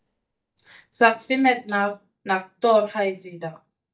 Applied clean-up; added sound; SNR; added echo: neural mask model DeepFilterNet 3.